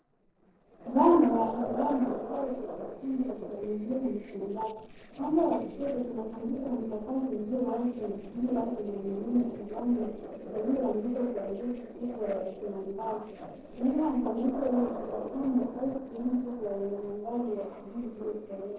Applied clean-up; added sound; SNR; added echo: neural separator model SepFormer DNS4.